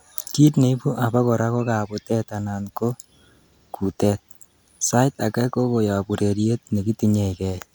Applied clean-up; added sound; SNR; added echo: none; none; none; none.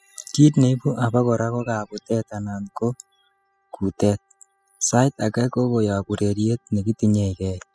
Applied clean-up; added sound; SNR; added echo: classical method spectral subtraction.